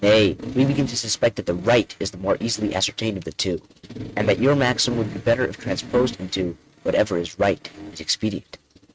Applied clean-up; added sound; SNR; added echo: neural mask model RNNoise.